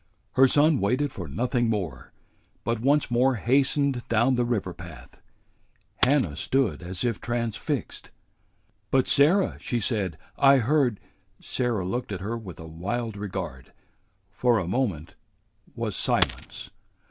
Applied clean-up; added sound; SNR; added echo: none; Coin (dropping); 2 dB; none.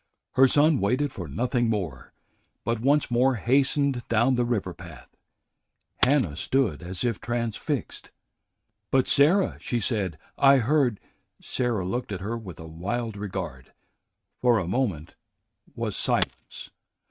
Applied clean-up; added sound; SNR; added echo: neural mask model RNNoise.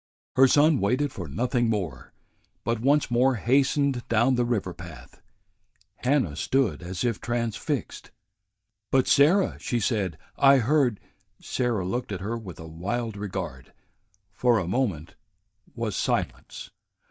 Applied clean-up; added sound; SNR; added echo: neural mask model DeepFilterNet 3.